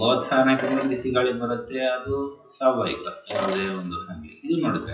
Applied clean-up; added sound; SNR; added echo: classical method WPE with log-MMSE.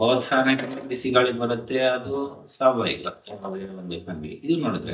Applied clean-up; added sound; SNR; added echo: neural mask model DeepFilterNet 3.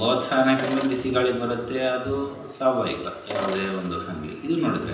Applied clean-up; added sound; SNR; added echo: none; Sink (filling or washing); 10 dB; reverberation time 0.9 s.